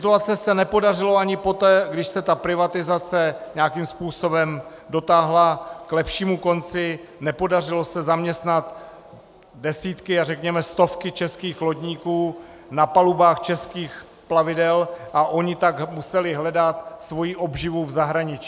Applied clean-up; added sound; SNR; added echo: none; none; none; none.